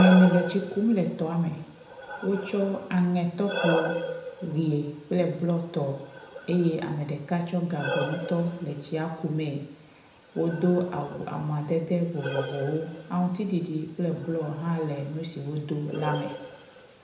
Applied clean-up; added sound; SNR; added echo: none; Breathing; 9 dB; reverberation time 0.8 s.